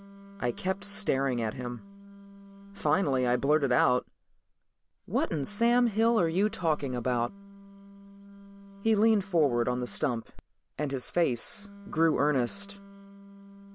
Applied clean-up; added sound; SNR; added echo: none; Wind instrument, woodwind instrument; 19 dB; none.